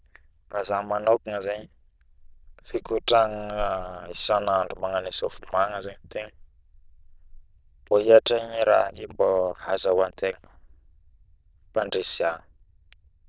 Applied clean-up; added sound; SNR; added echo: neural diffusion model UNIVERSE++.